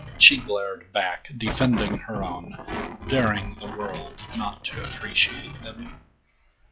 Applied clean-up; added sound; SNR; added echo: classical method log-MMSE.